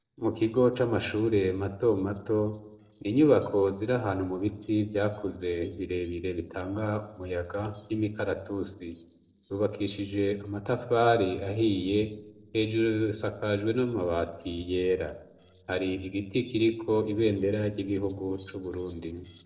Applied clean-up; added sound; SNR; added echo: neural separator model SepFormer DNS4.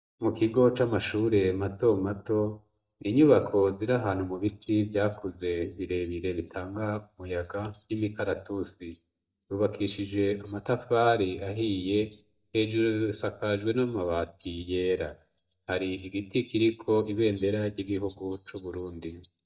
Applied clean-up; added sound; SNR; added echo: neural mask model DeepFilterNet 3.